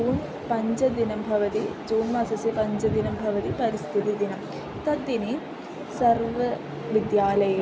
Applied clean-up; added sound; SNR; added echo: none; none; none; none.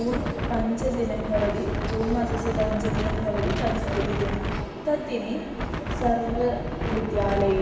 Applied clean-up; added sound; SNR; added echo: none; Wind; 3 dB; reverberation time 1.2 s.